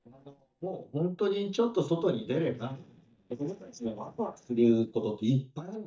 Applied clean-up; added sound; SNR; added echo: neural mask model DeepFilterNet 3.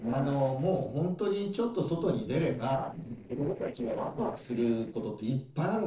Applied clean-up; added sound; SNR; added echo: neural separator model SepFormer DNS4.